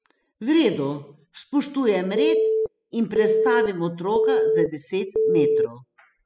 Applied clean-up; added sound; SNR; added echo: classical method spectral subtraction.